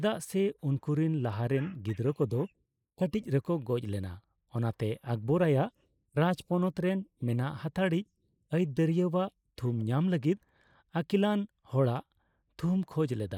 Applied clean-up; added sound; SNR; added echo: neural mask model Resemble Enhance denoiser.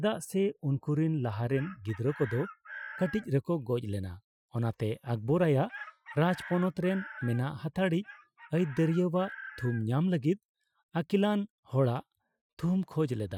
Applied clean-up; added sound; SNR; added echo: classical method Wiener filter.